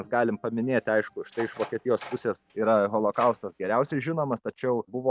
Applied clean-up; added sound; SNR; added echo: none; Door; 18 dB; none.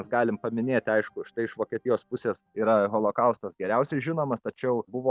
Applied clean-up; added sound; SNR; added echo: none; none; none; none.